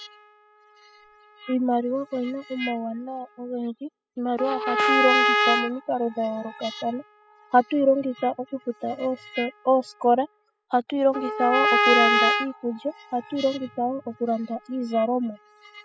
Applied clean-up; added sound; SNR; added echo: classical method spectral subtraction.